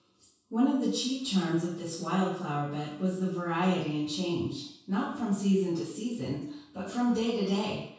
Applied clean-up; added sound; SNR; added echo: none; none; none; reverberation time 0.6 s.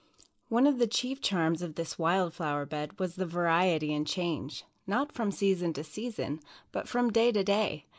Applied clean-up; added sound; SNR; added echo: none; none; none; none.